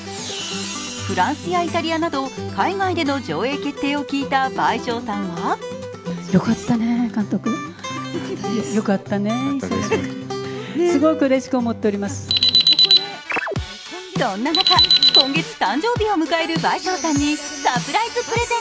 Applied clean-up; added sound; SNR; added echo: none; Alarm; -3 dB; none.